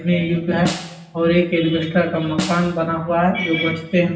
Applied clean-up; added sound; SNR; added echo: none; Snare drum; 11 dB; reverberation time 0.9 s.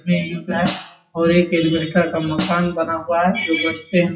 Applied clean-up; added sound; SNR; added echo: classical method WPE with log-MMSE.